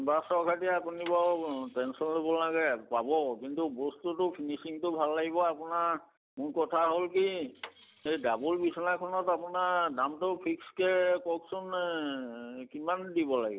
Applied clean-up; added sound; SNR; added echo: none; Cutlery, silverware; 19 dB; none.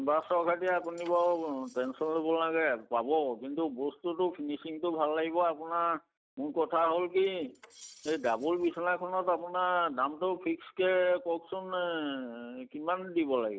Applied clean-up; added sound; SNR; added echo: neural mask model RNNoise.